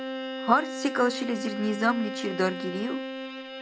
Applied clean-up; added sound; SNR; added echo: none; Bowed string instrument; 7 dB; none.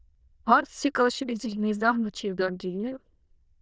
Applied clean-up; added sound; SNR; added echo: neural diffusion model UNIVERSE++.